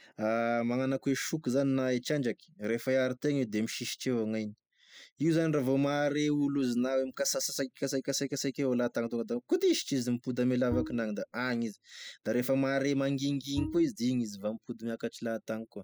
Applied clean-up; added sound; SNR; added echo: classical method spectral subtraction.